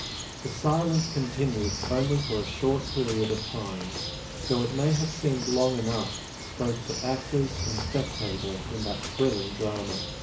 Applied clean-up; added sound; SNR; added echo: none; Bird; 6 dB; reverberation time 0.5 s.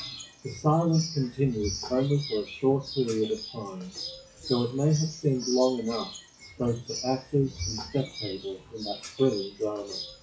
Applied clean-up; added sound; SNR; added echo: classical method WPE with log-MMSE.